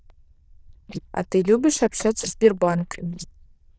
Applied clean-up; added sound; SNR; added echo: neural diffusion model UNIVERSE++.